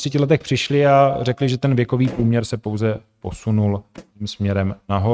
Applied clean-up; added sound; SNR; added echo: neural mask model RNNoise.